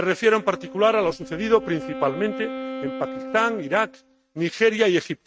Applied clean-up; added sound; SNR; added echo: neural mask model RNNoise.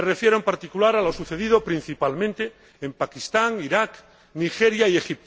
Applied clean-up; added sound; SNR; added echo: none; none; none; none.